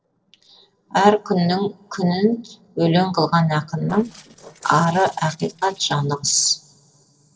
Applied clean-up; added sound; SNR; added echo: neural separator model SepFormer DNS4.